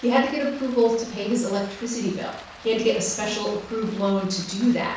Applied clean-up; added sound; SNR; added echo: none; Stream; 19 dB; reverberation time 0.7 s.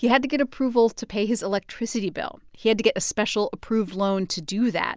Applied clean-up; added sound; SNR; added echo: none; none; none; none.